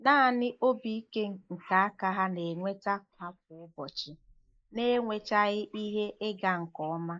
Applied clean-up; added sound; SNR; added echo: neural mask model Resemble Enhance denoiser.